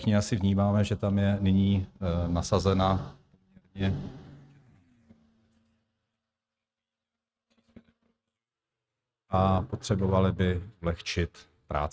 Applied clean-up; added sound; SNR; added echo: neural mask model RNNoise.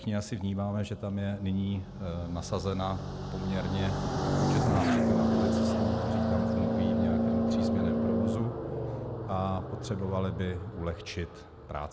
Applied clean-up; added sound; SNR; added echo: none; Car passing by; -3 dB; none.